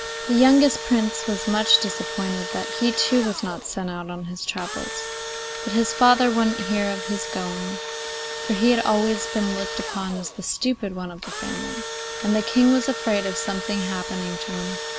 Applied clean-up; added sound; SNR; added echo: none; Engine / Drill; 8 dB; none.